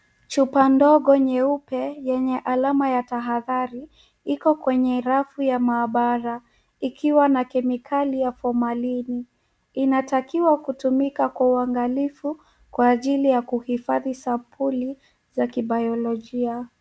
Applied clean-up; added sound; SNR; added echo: none; none; none; none.